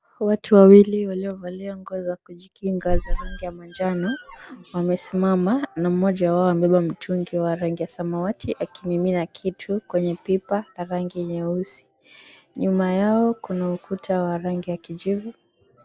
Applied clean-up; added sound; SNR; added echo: none; Squeak; 4 dB; none.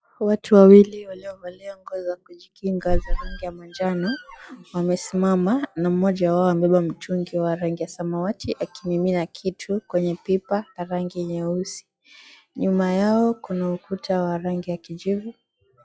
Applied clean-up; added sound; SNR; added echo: classical method log-MMSE.